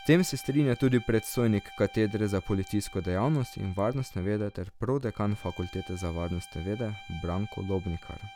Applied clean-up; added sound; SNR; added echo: none; Bowed string instrument; 20 dB; none.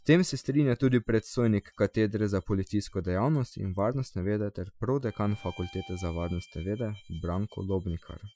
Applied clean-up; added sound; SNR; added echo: classical method Wiener filter.